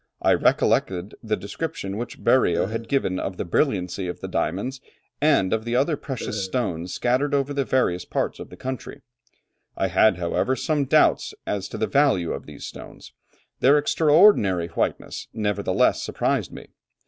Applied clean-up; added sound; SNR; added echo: none; Burping, eructation; 12 dB; none.